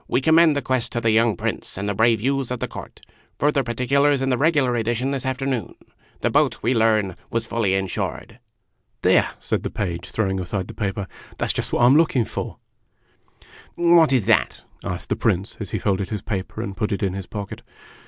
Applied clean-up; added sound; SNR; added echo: none; none; none; none.